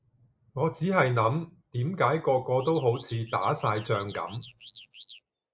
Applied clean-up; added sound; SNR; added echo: neural mask model Resemble Enhance denoiser.